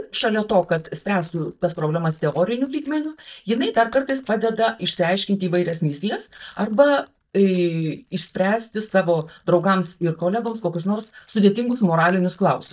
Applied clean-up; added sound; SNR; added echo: neural mask model DeepFilterNet 3.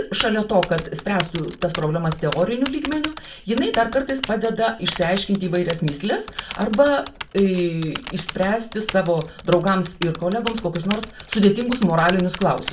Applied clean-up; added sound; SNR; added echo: none; Typing; 12 dB; reverberation time 0.3 s.